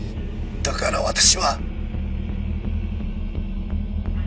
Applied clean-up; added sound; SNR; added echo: none; none; none; none.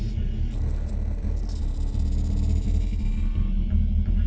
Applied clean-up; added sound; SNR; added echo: neural separator model SepFormer DNS4.